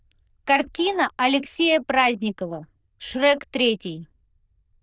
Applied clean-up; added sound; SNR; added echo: neural diffusion model UNIVERSE++.